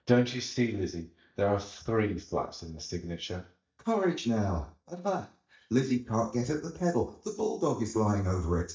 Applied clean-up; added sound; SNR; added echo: neural mask model DeepFilterNet 3.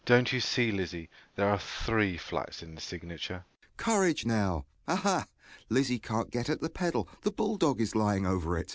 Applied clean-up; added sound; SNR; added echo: none; none; none; none.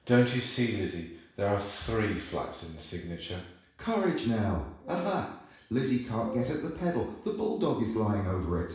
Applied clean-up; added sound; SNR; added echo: none; Wind instrument, woodwind instrument; 10 dB; reverberation time 0.7 s.